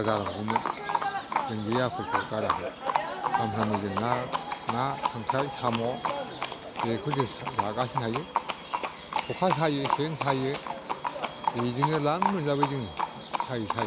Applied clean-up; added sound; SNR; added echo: none; Livestock, farm animals, working animals; 0 dB; none.